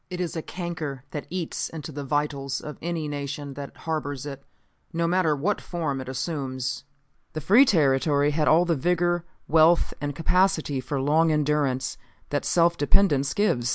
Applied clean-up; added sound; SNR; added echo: none; none; none; none.